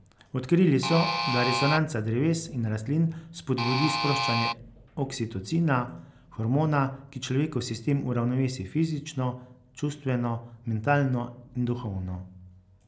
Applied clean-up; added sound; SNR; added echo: none; Alarm; 1 dB; none.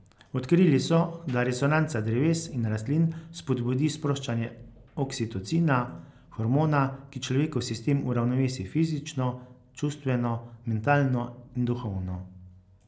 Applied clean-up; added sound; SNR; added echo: none; none; none; none.